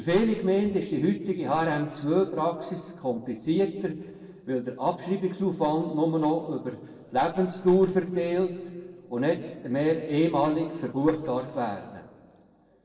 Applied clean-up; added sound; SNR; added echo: neural separator model SepFormer DNS4.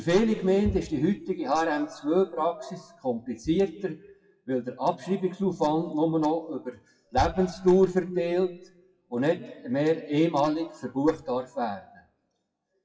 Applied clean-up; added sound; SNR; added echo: classical method WPE with log-MMSE.